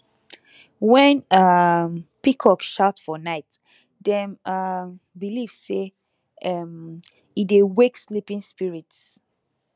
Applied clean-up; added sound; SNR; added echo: none; none; none; none.